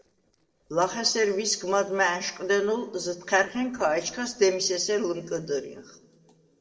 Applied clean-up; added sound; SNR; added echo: neural separator model SepFormer DNS4.